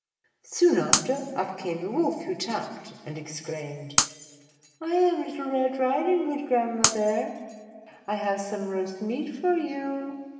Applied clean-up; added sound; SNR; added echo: none; Shatter; 3 dB; reverberation time 2.2 s.